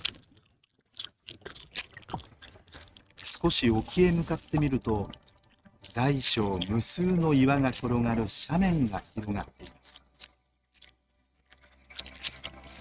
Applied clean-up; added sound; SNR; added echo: neural mask model RNNoise.